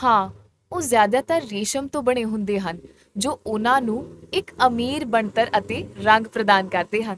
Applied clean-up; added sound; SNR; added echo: neural mask model RNNoise.